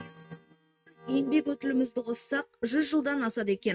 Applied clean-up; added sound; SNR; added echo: neural mask model RNNoise.